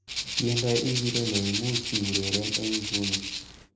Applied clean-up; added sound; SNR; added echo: none; Rattle (instrument); 1 dB; reverberation time 0.7 s.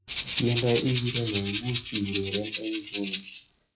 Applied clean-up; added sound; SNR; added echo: classical method WPE with log-MMSE.